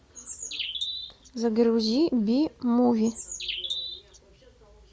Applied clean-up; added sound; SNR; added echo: none; Bird; 8 dB; none.